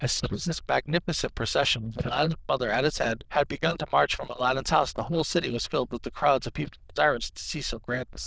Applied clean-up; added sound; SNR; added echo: neural diffusion model UNIVERSE++.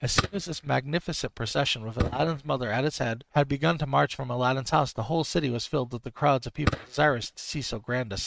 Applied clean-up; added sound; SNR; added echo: neural mask model RNNoise.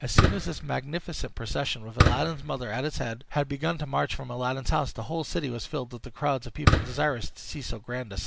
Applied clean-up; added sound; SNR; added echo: none; Fireworks; -2 dB; none.